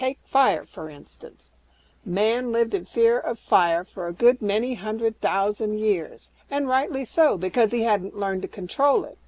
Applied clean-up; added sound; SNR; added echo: none; none; none; none.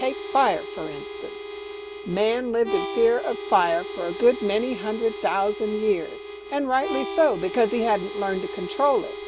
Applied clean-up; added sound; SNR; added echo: none; Harmonica; 9 dB; none.